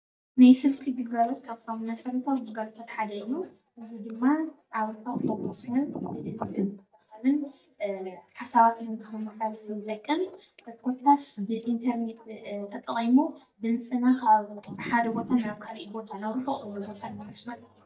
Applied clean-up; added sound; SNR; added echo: neural mask model DeepFilterNet 3.